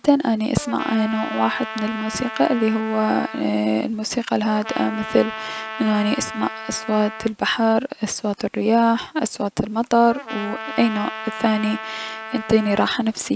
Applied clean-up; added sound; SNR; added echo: none; Trumpet; 11 dB; none.